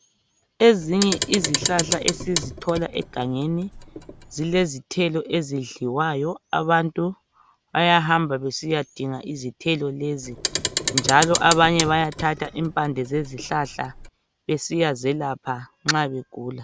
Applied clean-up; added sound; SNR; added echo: none; Clock; 6 dB; none.